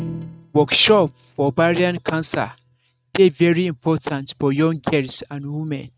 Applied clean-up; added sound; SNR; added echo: neural mask model RNNoise.